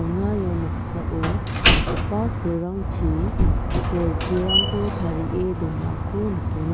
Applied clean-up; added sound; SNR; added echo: none; Slam; -4 dB; none.